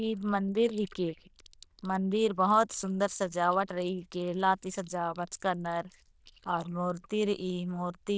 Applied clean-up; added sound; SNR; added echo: neural diffusion model UNIVERSE++.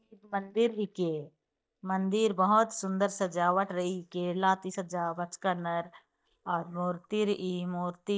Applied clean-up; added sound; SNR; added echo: neural mask model DeepFilterNet 3.